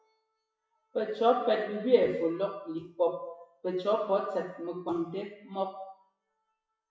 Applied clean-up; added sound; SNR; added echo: classical method WPE with log-MMSE.